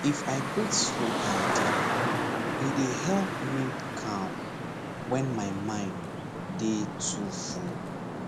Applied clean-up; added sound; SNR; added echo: none; Traffic noise, roadway noise; -1 dB; none.